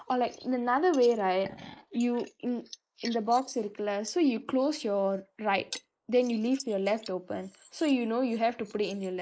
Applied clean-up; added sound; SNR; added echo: neural mask model Resemble Enhance denoiser.